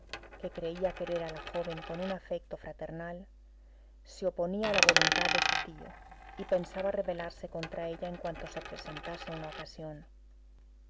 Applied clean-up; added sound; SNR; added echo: none; Coin (dropping); -1 dB; none.